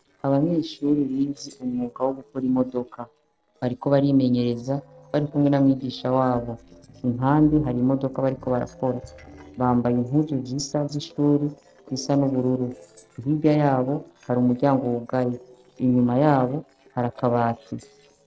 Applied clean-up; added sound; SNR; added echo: neural separator model SepFormer DNS4.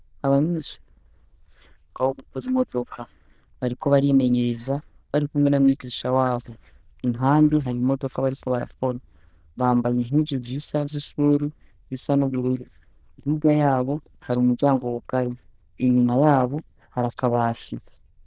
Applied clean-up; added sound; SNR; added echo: neural diffusion model UNIVERSE++.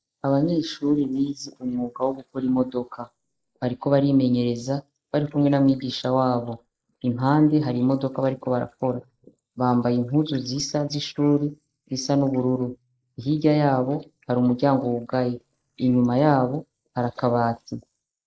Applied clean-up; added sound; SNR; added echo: neural mask model Resemble Enhance denoiser.